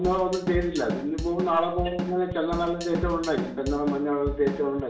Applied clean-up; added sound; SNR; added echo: none; Drum kit; 7 dB; reverberation time 0.5 s.